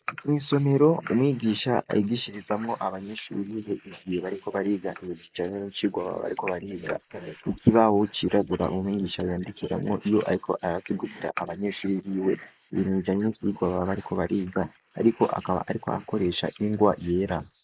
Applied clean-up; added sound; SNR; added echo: neural mask model Resemble Enhance denoiser.